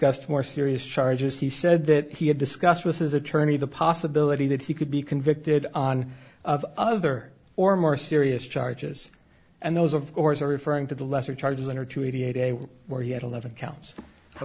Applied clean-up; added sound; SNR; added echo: none; none; none; none.